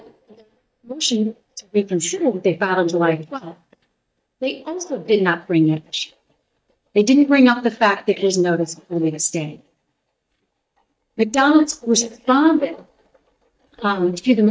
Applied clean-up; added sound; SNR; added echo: neural mask model DeepFilterNet 3.